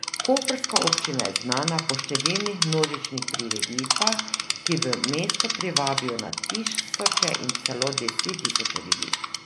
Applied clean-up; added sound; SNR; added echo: none; Insect; -2 dB; none.